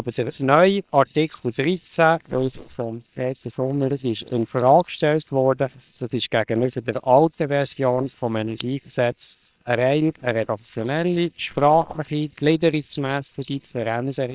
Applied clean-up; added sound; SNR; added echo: neural separator model SepFormer WHAM!.